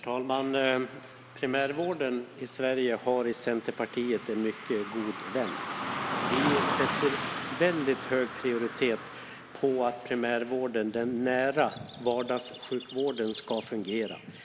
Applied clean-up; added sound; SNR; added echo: none; Car passing by / Traffic noise, roadway noise; 8 dB; none.